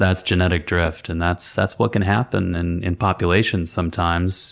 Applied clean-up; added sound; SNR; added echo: none; none; none; none.